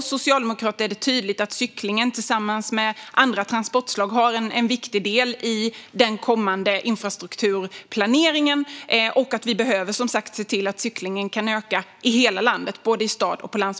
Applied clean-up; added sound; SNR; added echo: none; none; none; none.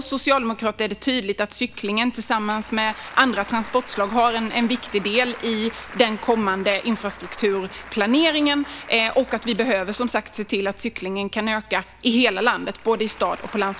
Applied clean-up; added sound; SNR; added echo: none; Applause; 18 dB; none.